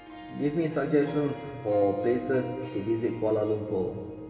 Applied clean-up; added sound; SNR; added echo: none; Harp; 12 dB; reverberation time 2.6 s.